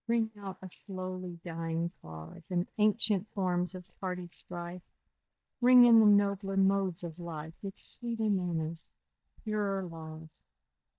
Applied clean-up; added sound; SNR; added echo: neural mask model DeepFilterNet 3.